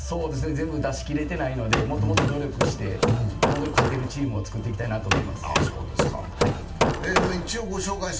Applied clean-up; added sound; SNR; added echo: none; Hammer; -1 dB; reverberation time 0.2 s.